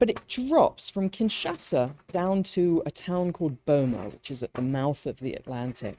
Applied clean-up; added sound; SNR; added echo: neural mask model RNNoise.